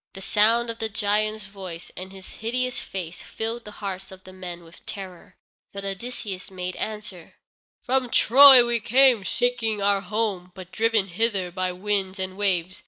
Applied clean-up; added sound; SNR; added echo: neural mask model Resemble Enhance denoiser.